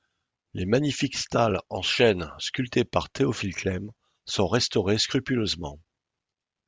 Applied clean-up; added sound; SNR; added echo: none; none; none; none.